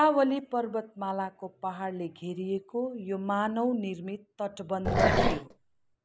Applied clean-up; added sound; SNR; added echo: none; Growling; -4 dB; none.